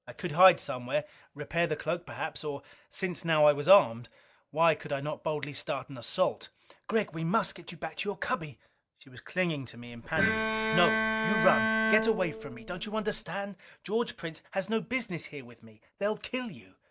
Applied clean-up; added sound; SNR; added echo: none; Bowed string instrument; 0 dB; none.